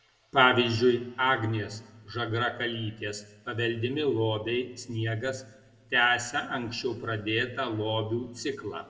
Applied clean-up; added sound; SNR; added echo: none; none; none; reverberation time 0.9 s.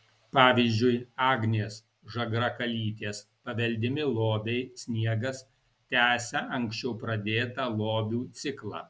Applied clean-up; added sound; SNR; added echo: none; none; none; none.